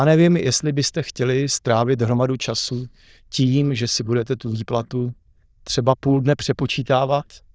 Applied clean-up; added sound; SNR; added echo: neural diffusion model UNIVERSE++.